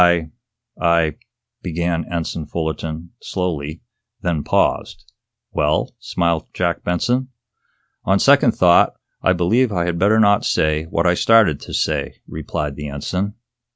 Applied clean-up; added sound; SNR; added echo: none; none; none; none.